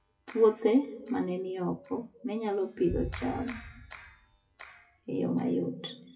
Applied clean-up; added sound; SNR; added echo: classical method WPE with log-MMSE.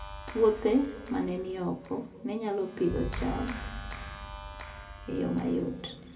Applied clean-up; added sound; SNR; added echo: none; Clapping; 10 dB; reverberation time 1.5 s.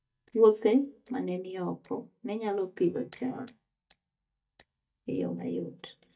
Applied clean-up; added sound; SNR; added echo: neural mask model DeepFilterNet 3.